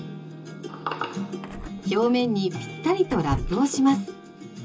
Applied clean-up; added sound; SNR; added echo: none; Door / Car; 11 dB; reverberation time 0.2 s.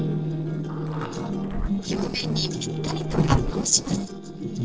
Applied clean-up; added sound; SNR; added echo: neural separator model SepFormer DNS4.